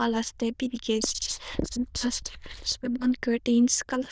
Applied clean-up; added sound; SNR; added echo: neural diffusion model UNIVERSE++.